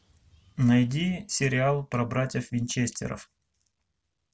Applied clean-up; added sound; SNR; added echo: none; none; none; none.